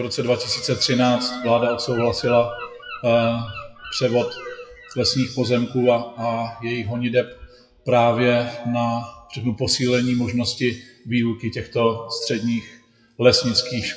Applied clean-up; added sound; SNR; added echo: classical method WPE with log-MMSE.